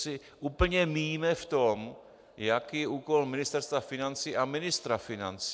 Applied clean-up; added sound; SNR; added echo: none; none; none; none.